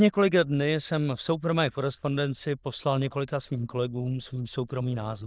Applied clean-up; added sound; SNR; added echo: neural diffusion model UNIVERSE++.